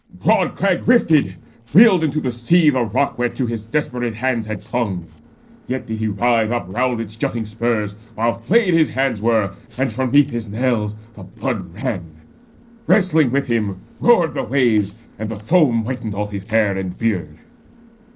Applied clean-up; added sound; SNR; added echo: neural separator model SepFormer DNS4.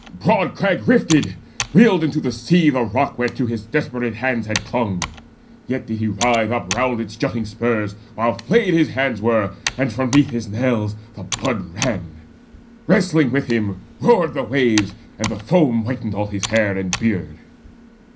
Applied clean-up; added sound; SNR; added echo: none; Computer keyboard; 14 dB; reverberation time 0.5 s.